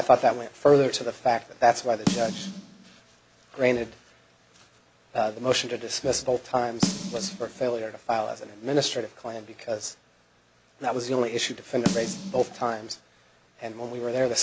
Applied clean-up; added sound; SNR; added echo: none; Snare drum; 7 dB; none.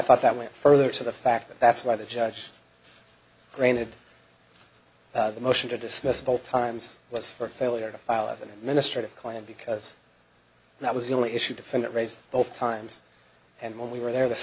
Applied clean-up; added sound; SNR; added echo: none; none; none; none.